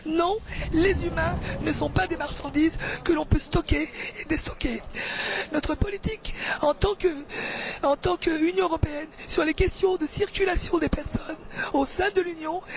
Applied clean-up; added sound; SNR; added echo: none; Subway, metro, underground; 13 dB; none.